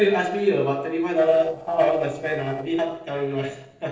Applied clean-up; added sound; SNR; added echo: neural separator model SepFormer DNS4.